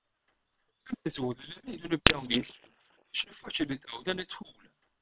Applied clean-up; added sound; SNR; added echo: neural separator model SepFormer WHAM!.